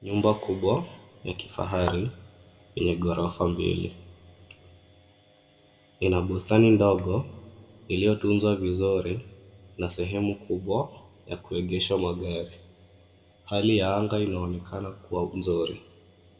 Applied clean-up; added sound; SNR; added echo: none; Thump, thud; 10 dB; reverberation time 1.2 s.